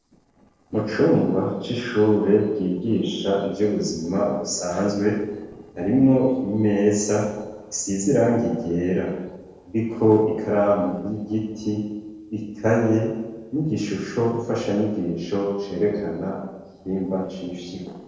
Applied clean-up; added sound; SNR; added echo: neural separator model SepFormer DNS4.